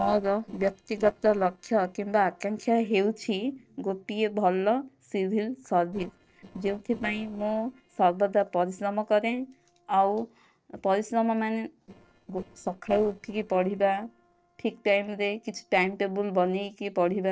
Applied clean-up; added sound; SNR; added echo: neural separator model SepFormer DNS4.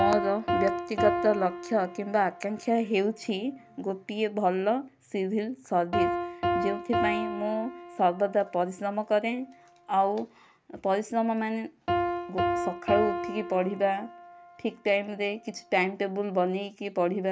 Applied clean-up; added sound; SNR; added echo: none; Piano; 5 dB; none.